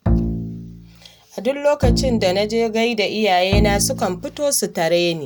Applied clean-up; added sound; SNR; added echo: none; Bowed string instrument; 4 dB; none.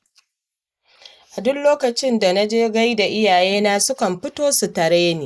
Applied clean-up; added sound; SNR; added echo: neural mask model Resemble Enhance denoiser.